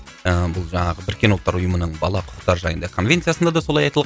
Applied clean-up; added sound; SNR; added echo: none; none; none; none.